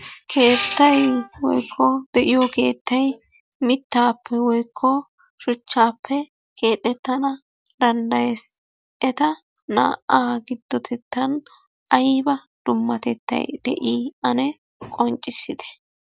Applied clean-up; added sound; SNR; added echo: none; Wind instrument, woodwind instrument; 15 dB; none.